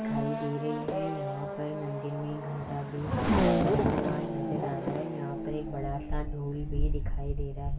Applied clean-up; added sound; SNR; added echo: none; Race car, auto racing / Accelerating, revving, vroom; -5 dB; reverberation time 0.2 s.